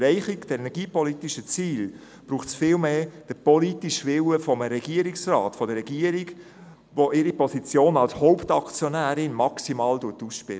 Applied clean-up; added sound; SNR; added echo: none; none; none; none.